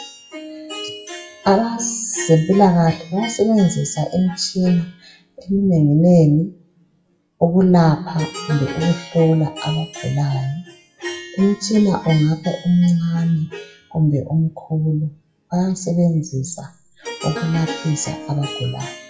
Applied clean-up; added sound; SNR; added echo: classical method WPE with log-MMSE.